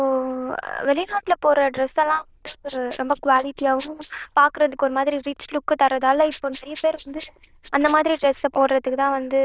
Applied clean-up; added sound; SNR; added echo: neural diffusion model UNIVERSE++.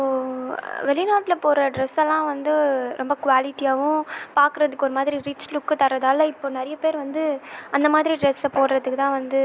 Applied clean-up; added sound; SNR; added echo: none; none; none; none.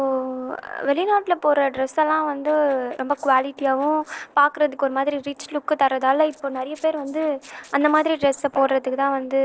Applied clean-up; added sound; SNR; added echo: neural separator model SepFormer DNS4.